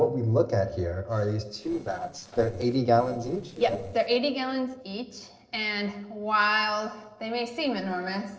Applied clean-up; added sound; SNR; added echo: neural separator model SepFormer DNS4.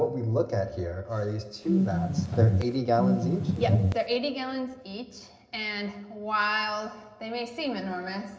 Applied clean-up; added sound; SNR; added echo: none; Bass guitar; -4 dB; reverberation time 0.4 s.